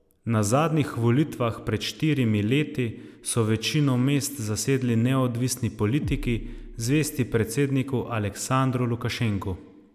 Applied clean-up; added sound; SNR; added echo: none; Bass drum; 13 dB; none.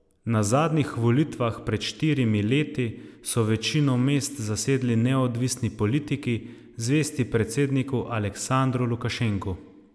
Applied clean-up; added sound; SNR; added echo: none; none; none; none.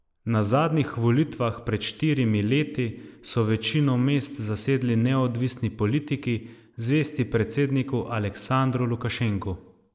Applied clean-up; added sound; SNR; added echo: neural mask model Resemble Enhance denoiser.